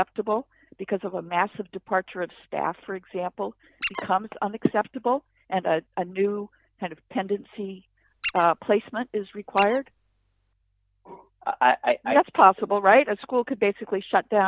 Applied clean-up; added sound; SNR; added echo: none; Squeak; 13 dB; none.